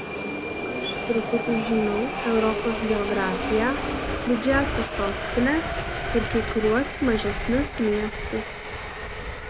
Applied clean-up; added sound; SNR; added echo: none; Subway, metro, underground; 3 dB; none.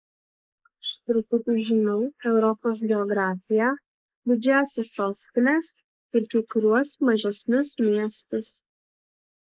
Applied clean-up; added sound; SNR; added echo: neural mask model Resemble Enhance denoiser.